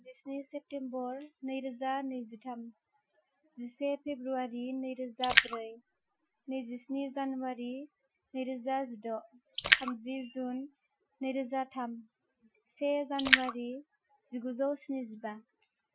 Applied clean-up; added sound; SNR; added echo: classical method Wiener filter.